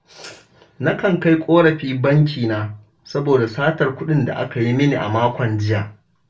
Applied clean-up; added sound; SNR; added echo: none; none; none; reverberation time 0.2 s.